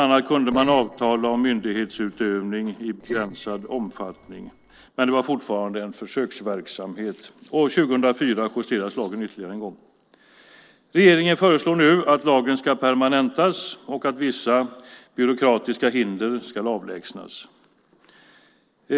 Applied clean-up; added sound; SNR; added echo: neural separator model SepFormer DNS4.